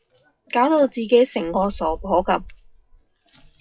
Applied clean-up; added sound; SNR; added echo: classical method WPE with log-MMSE.